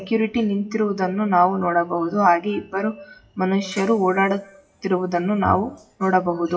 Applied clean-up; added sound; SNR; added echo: classical method WPE with log-MMSE.